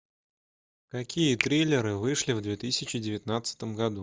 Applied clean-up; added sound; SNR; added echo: neural mask model DeepFilterNet 3.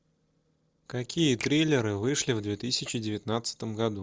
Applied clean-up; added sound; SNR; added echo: neural separator model SepFormer DNS4.